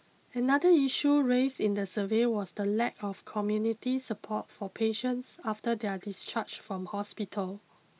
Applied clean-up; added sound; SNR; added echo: none; none; none; none.